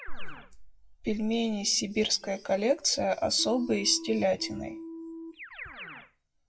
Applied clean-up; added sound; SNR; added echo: classical method WPE with log-MMSE.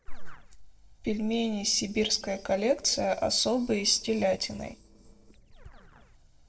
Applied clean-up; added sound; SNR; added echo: neural separator model SepFormer DNS4.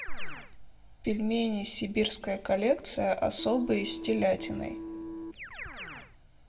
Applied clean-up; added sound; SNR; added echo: none; Keyboard (musical); 14 dB; reverberation time 1.1 s.